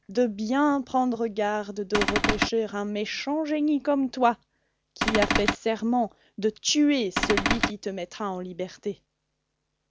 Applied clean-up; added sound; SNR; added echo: none; Cupboard open or close / Door; -2 dB; none.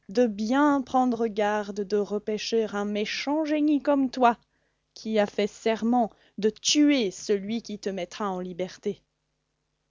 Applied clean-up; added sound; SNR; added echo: none; none; none; none.